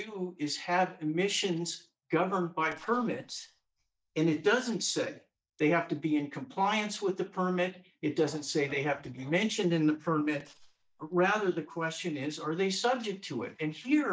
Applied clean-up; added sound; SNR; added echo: neural mask model DeepFilterNet 3.